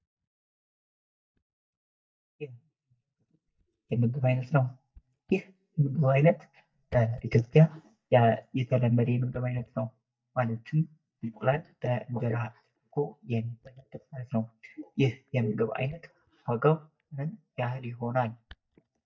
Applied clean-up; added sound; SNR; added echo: neural mask model DeepFilterNet 3.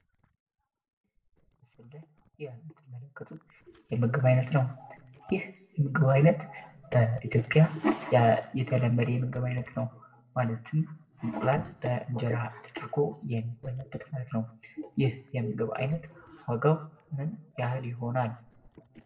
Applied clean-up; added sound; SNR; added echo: neural separator model SepFormer DNS4.